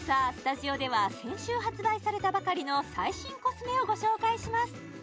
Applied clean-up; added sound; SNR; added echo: none; Microwave oven; 18 dB; none.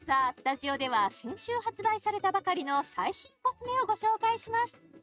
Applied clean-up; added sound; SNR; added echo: neural mask model RNNoise.